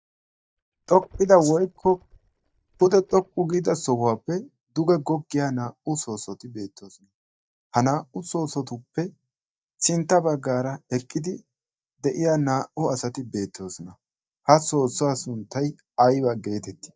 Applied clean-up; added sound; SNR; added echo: neural mask model DeepFilterNet 3.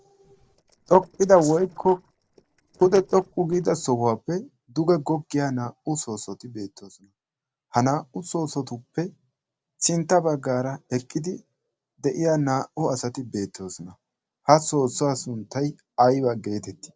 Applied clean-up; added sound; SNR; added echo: neural separator model SepFormer DNS4.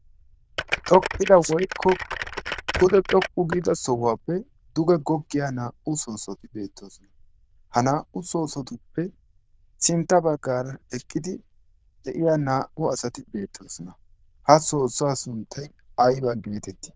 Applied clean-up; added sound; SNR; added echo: neural diffusion model UNIVERSE++.